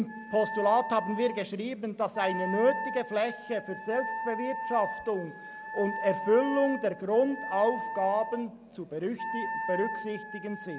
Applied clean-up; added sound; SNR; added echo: none; Wind instrument, woodwind instrument; 7 dB; none.